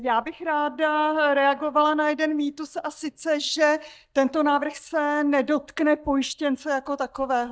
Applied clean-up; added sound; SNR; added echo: neural mask model DeepFilterNet 3.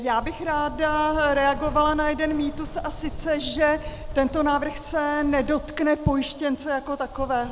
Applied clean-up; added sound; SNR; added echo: none; Wind; 12 dB; none.